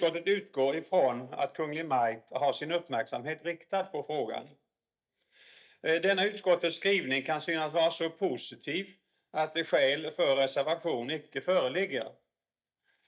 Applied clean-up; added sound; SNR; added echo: neural mask model DeepFilterNet 3.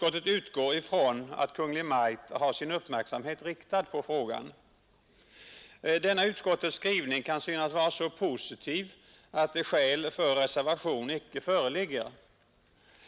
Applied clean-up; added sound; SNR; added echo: none; none; none; none.